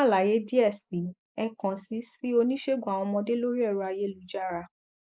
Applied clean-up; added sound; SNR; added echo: neural mask model Resemble Enhance denoiser.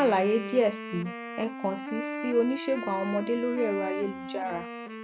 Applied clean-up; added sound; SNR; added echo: none; Wind instrument, woodwind instrument; 8 dB; none.